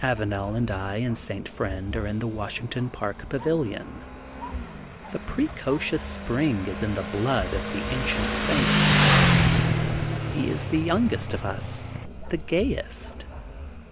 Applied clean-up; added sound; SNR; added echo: none; Motorcycle; -1 dB; none.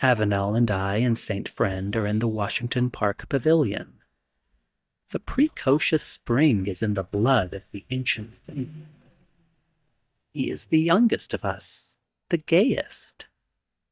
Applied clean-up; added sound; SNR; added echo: neural mask model DeepFilterNet 3.